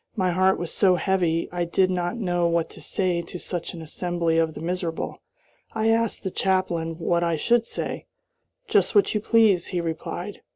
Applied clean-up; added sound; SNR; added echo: none; none; none; none.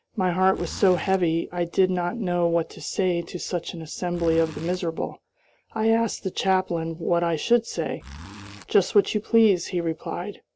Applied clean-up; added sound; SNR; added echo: none; Zipper (clothing); 15 dB; none.